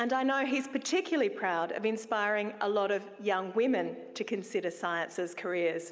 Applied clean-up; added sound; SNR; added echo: none; none; none; none.